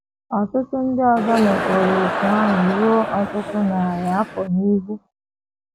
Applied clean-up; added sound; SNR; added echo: none; Crowd; 5 dB; none.